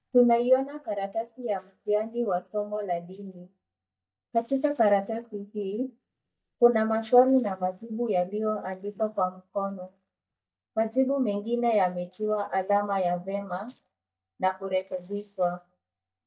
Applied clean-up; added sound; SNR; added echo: neural mask model DeepFilterNet 3.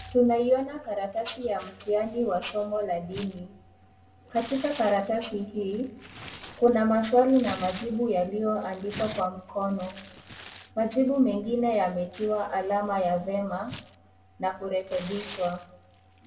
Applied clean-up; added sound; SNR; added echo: none; Tearing; 20 dB; reverberation time 0.6 s.